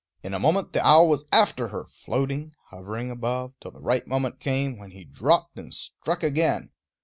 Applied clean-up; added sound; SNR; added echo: none; none; none; none.